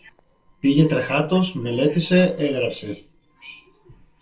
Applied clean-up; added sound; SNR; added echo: neural separator model SepFormer DNS4.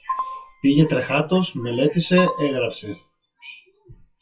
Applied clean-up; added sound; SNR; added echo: classical method WPE with log-MMSE.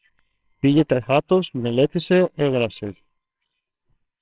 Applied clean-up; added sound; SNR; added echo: neural separator model SepFormer WHAMR!.